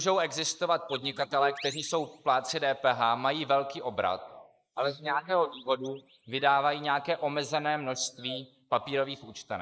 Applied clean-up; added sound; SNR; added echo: neural mask model Resemble Enhance denoiser.